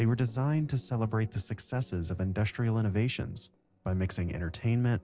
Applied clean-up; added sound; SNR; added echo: neural separator model SepFormer DNS4.